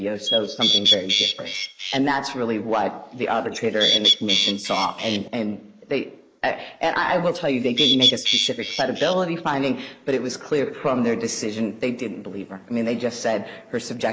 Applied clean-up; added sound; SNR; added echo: neural mask model Resemble Enhance denoiser.